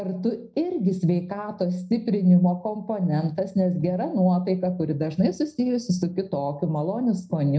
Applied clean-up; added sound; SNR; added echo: none; none; none; reverberation time 0.4 s.